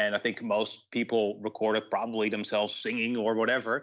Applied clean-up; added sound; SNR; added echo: none; none; none; none.